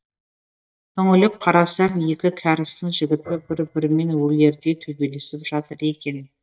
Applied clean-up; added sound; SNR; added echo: neural mask model DeepFilterNet 3.